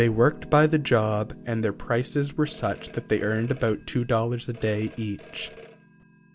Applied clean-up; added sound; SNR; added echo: none; Piano + Telephone; 19 dB; none.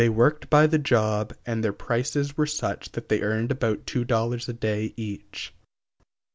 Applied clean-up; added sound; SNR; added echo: none; none; none; none.